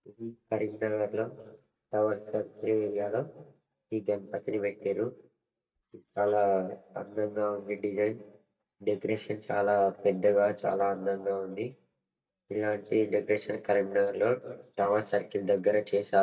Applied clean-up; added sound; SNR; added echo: neural mask model DeepFilterNet 3.